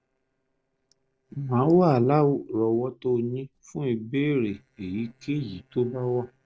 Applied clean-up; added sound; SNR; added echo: neural separator model SepFormer DNS4.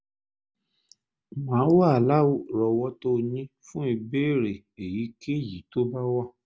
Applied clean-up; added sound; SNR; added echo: none; none; none; none.